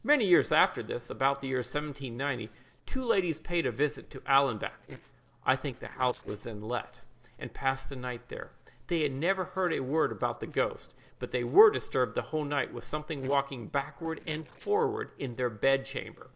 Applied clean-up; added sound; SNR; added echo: neural separator model SepFormer DNS4.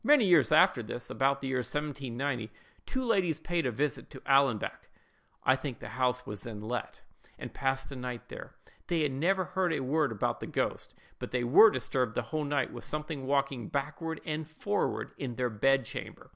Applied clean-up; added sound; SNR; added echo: none; none; none; none.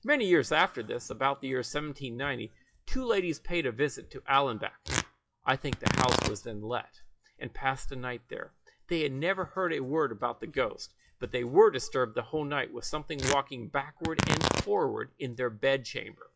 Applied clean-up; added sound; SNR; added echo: classical method WPE with log-MMSE.